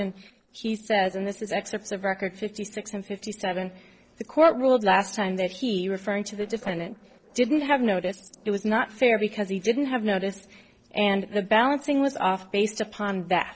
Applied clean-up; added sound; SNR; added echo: neural separator model SepFormer DNS4.